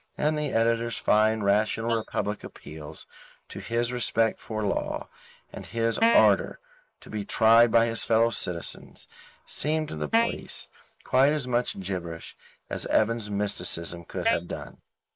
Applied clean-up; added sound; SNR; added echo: neural mask model Resemble Enhance denoiser.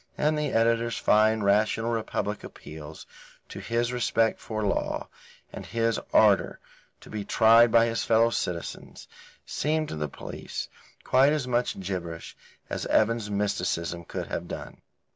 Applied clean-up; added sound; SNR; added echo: none; none; none; none.